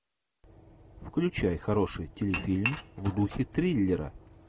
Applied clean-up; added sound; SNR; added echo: none; Dishes, pots, and pans / Chink, clink; 9 dB; none.